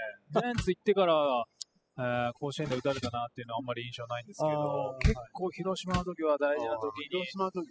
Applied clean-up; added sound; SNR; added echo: classical method spectral subtraction.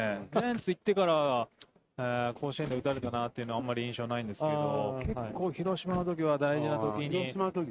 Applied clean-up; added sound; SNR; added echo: neural mask model RNNoise.